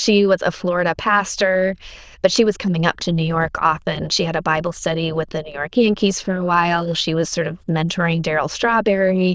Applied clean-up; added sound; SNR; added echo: neural diffusion model UNIVERSE++.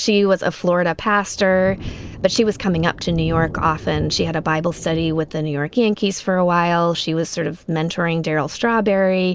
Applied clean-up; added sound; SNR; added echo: none; Thunder; 15 dB; none.